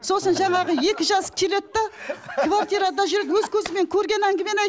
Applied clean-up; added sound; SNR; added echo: none; none; none; none.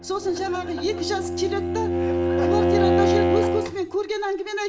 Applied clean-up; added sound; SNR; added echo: none; Bowed string instrument; -4 dB; reverberation time 1.1 s.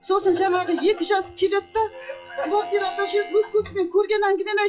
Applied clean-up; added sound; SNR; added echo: classical method WPE with log-MMSE.